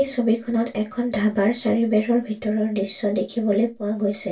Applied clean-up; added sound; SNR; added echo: none; none; none; reverberation time 0.2 s.